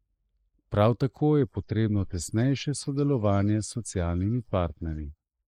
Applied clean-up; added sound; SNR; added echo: neural mask model Resemble Enhance denoiser.